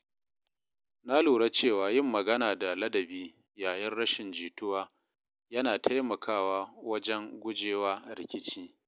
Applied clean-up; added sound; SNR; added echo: none; none; none; none.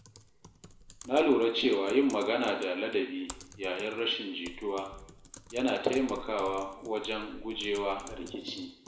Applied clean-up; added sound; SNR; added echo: none; Typing; 19 dB; reverberation time 0.7 s.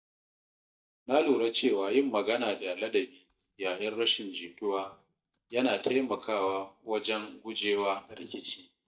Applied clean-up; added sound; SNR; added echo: neural mask model DeepFilterNet 3.